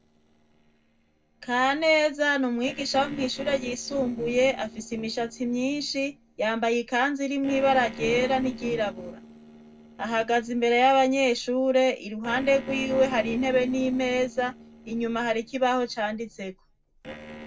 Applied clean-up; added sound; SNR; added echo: neural separator model SepFormer DNS4.